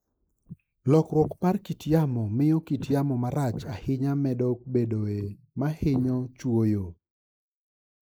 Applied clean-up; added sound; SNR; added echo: neural mask model Resemble Enhance denoiser.